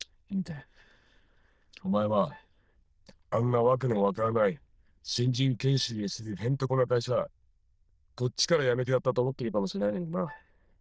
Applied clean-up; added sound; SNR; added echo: neural diffusion model UNIVERSE++.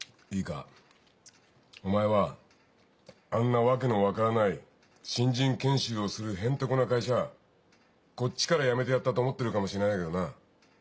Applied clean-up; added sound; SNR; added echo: none; none; none; none.